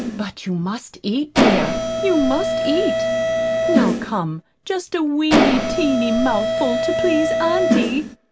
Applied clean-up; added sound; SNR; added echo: none; Mechanisms; -1 dB; none.